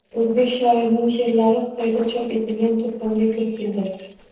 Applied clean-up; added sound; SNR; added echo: neural separator model SepFormer DNS4.